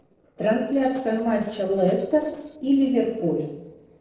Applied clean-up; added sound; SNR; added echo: neural separator model SepFormer DNS4.